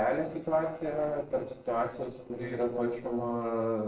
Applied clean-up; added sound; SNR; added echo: neural separator model SepFormer DNS4.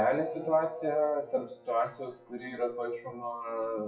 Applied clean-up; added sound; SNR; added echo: classical method WPE with log-MMSE.